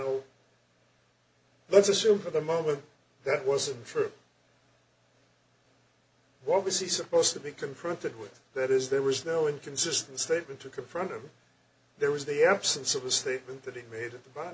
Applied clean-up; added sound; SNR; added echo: none; none; none; none.